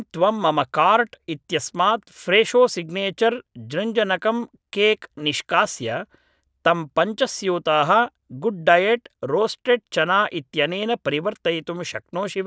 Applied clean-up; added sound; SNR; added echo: none; none; none; none.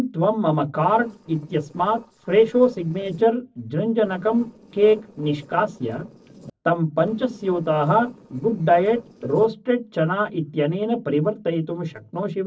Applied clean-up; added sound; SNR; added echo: neural separator model SepFormer DNS4.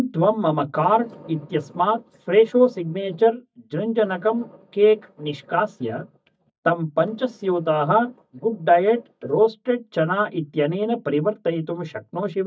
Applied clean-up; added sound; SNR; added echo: neural mask model DeepFilterNet 3.